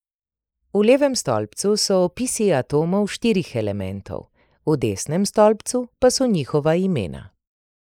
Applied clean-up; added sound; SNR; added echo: neural mask model Resemble Enhance denoiser.